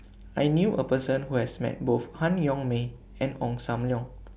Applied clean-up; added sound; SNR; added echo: none; none; none; none.